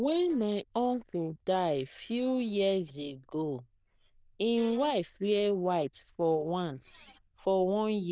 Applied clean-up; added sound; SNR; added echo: neural diffusion model UNIVERSE++.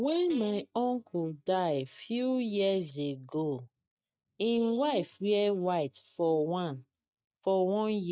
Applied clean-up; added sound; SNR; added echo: neural mask model DeepFilterNet 3.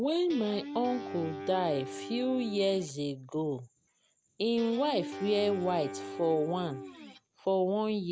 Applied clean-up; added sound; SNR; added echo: none; Guitar; 10 dB; none.